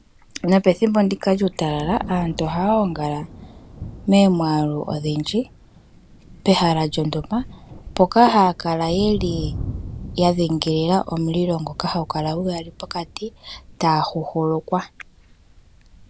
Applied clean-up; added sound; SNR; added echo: none; Thunder; 15 dB; none.